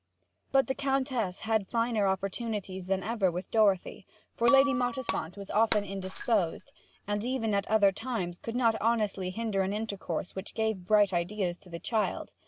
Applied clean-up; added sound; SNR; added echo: none; Shatter; 9 dB; none.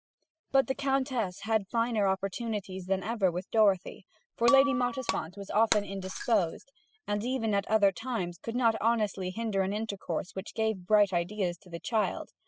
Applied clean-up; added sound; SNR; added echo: classical method spectral subtraction.